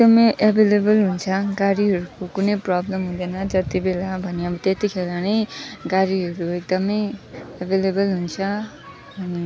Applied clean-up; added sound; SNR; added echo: none; none; none; none.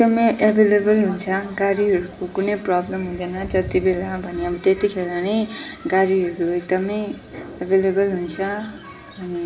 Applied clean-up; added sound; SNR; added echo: none; none; none; reverberation time 2.6 s.